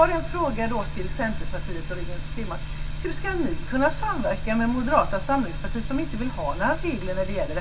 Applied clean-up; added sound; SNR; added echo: none; none; none; reverberation time 0.2 s.